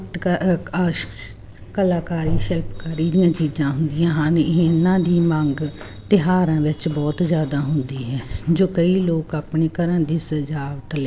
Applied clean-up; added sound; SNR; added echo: none; none; none; none.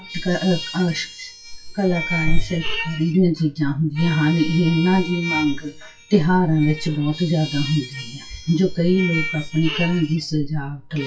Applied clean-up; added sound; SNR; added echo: classical method WPE with log-MMSE.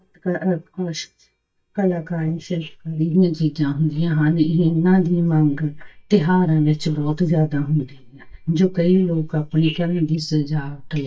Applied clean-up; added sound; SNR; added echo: neural mask model DeepFilterNet 3.